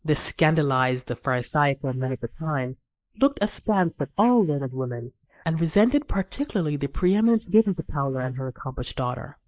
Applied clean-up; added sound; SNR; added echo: neural mask model Resemble Enhance denoiser.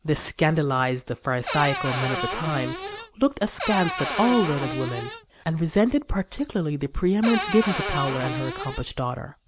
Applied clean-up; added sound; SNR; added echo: none; Cupboard open or close / Door; 5 dB; none.